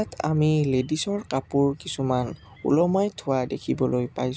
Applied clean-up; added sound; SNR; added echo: none; none; none; none.